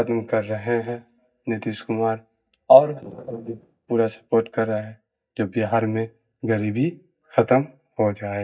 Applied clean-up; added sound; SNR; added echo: neural mask model DeepFilterNet 3.